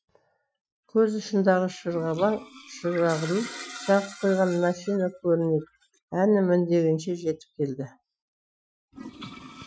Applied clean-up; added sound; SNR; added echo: classical method Wiener filter.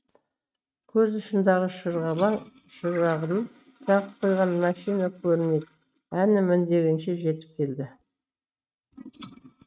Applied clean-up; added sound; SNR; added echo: neural mask model RNNoise.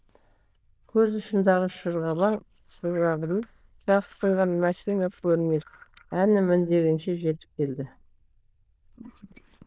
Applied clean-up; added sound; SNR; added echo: neural diffusion model UNIVERSE++.